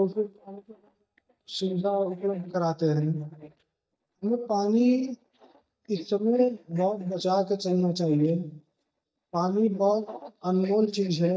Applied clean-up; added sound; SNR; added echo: neural mask model DeepFilterNet 3.